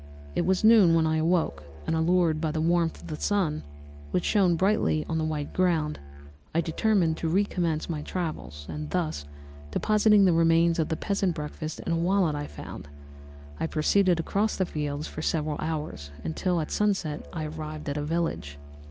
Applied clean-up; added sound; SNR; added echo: none; Musical instrument; 15 dB; none.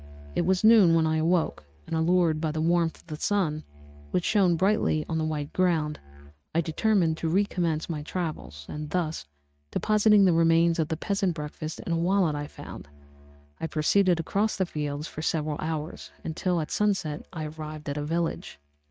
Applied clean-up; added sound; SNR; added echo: neural mask model RNNoise.